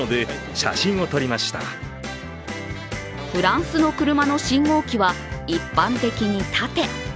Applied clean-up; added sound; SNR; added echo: none; none; none; none.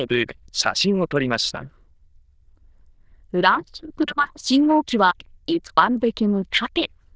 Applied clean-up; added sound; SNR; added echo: neural diffusion model UNIVERSE++.